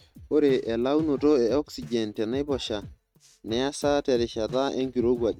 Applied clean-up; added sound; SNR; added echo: neural mask model RNNoise.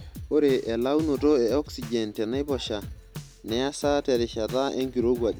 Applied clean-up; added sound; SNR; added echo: none; Drum kit; 14 dB; none.